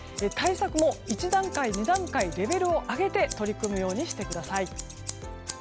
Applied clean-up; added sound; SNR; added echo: none; Scissors; 13 dB; none.